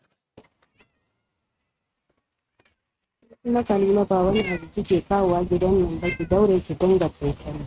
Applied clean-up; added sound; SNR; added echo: neural mask model RNNoise.